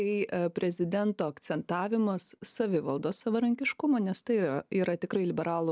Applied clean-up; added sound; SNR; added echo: none; none; none; none.